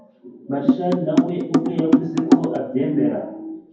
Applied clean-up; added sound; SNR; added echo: none; Drum; -5 dB; reverberation time 0.9 s.